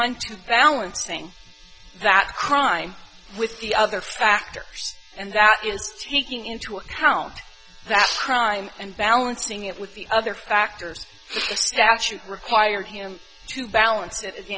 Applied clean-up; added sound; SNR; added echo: none; none; none; none.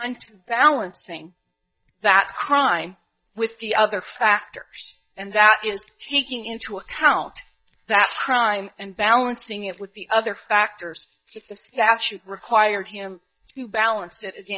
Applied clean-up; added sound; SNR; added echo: neural mask model DeepFilterNet 3.